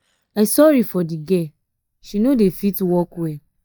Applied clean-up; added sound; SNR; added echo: neural mask model DeepFilterNet 3.